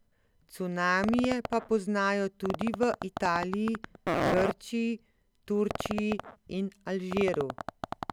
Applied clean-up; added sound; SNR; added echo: none; Fart; 6 dB; none.